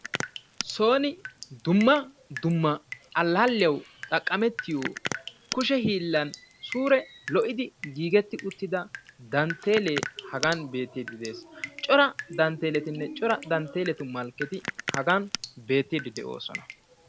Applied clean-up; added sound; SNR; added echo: none; Drip; 13 dB; none.